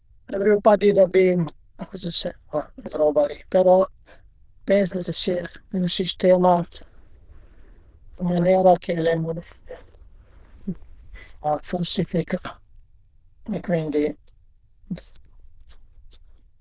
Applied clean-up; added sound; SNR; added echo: neural diffusion model UNIVERSE++.